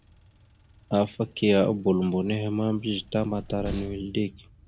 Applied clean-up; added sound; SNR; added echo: none; Train; 18 dB; none.